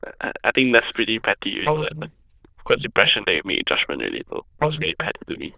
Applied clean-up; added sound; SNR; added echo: neural diffusion model UNIVERSE++.